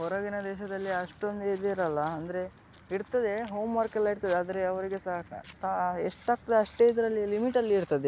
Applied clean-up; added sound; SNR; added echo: none; none; none; none.